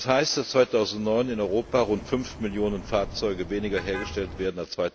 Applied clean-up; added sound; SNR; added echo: none; Car passing by; 13 dB; none.